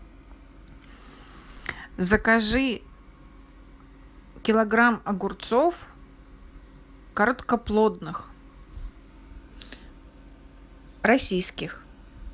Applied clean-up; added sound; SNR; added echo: none; none; none; none.